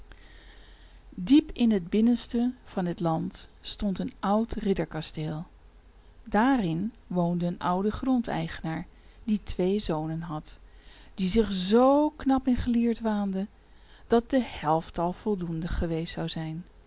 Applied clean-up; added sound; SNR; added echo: none; none; none; none.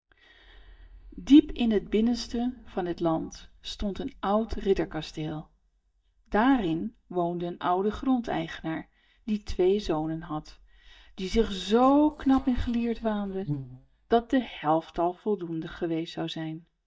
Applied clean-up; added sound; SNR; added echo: neural mask model DeepFilterNet 3.